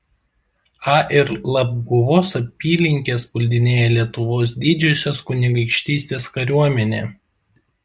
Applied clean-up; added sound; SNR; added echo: none; none; none; none.